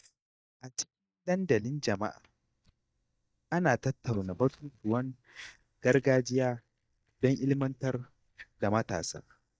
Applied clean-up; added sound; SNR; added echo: neural mask model DeepFilterNet 3.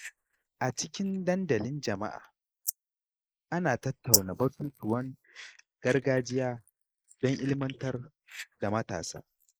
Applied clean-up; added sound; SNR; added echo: neural mask model Resemble Enhance denoiser.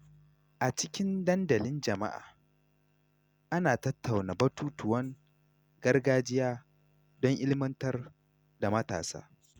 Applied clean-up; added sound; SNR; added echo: none; none; none; none.